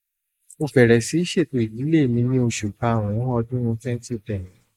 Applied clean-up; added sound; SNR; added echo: neural mask model Resemble Enhance denoiser.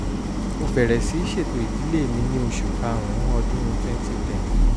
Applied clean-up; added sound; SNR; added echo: none; Idling; -4 dB; none.